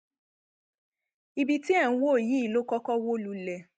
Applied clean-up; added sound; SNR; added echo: none; none; none; none.